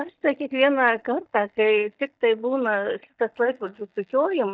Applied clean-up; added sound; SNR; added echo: neural mask model DeepFilterNet 3.